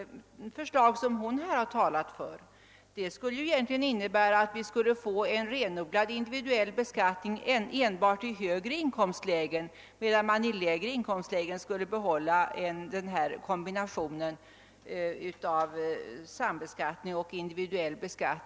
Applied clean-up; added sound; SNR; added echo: none; none; none; none.